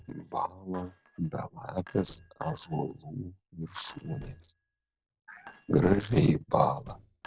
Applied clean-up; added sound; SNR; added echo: neural separator model SepFormer DNS4.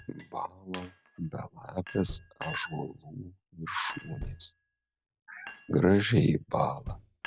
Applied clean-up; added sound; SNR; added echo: none; Thump, thud + Chink, clink; 16 dB; none.